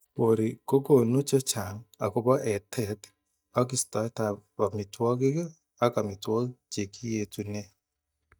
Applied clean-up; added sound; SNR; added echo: neural mask model DeepFilterNet 3.